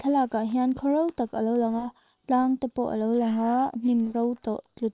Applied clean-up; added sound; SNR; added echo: neural separator model SepFormer WHAM!.